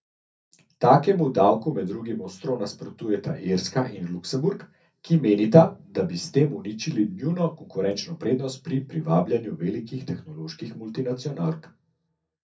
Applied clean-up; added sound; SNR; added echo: none; none; none; reverberation time 0.3 s.